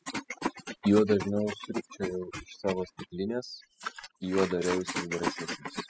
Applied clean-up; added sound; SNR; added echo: classical method spectral subtraction.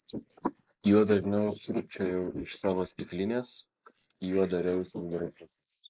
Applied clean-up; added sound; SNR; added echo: neural mask model Resemble Enhance denoiser.